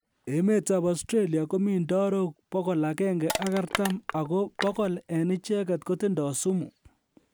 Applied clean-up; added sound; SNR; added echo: none; Crushing; 8 dB; none.